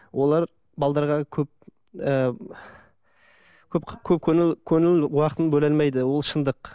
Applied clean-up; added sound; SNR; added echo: none; none; none; none.